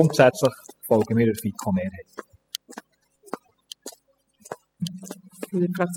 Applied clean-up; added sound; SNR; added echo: classical method spectral subtraction.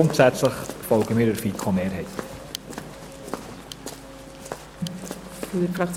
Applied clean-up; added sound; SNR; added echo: none; Walk, footsteps; 13 dB; none.